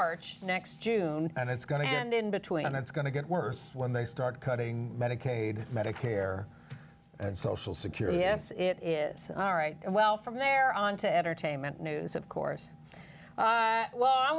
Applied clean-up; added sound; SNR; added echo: none; none; none; none.